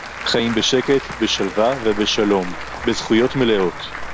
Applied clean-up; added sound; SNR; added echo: none; Applause / Crowd; 10 dB; none.